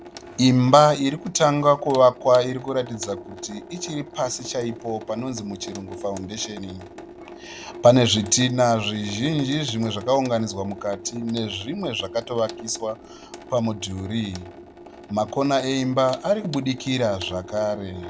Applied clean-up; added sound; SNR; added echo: none; Sink (filling or washing) / Water tap, faucet; 16 dB; none.